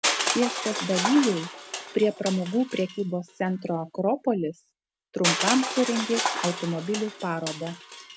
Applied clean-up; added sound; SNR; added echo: none; Crushing; 4 dB; none.